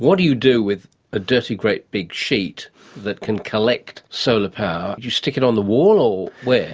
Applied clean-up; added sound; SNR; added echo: none; none; none; none.